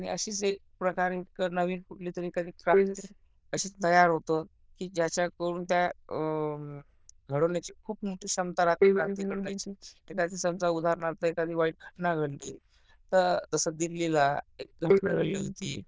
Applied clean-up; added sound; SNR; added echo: neural diffusion model UNIVERSE++.